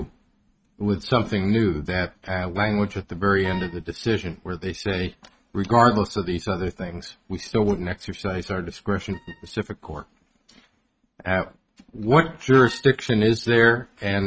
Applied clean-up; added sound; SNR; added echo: neural mask model RNNoise.